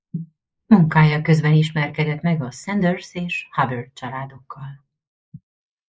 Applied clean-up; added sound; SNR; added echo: neural mask model Resemble Enhance denoiser.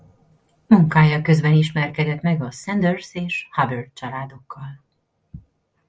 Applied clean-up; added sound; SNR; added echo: none; none; none; none.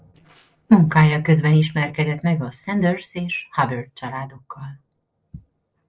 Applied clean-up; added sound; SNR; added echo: neural separator model SepFormer DNS4.